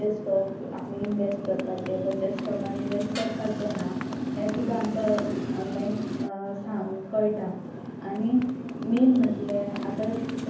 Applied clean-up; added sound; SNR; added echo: none; Motorcycle; 5 dB; reverberation time 0.7 s.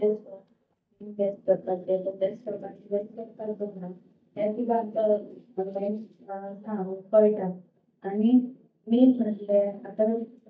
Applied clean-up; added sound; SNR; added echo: neural mask model DeepFilterNet 3.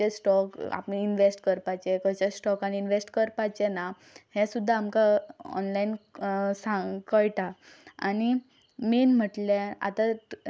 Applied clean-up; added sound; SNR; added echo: none; none; none; none.